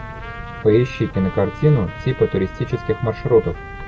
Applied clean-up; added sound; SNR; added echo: none; Trumpet; 16 dB; none.